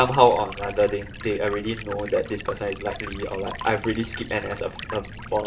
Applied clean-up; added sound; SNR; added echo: none; Stream; 12 dB; reverberation time 0.4 s.